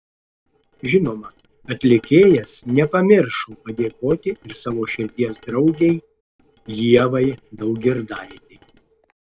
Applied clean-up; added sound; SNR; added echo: neural separator model SepFormer DNS4.